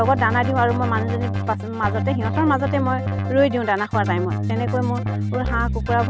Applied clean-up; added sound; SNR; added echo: none; Keyboard (musical); 1 dB; none.